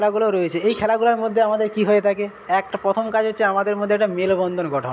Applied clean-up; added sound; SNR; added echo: none; Cowbell; 19 dB; none.